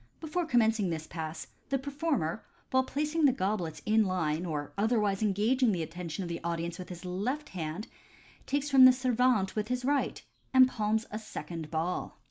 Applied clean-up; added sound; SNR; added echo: none; none; none; none.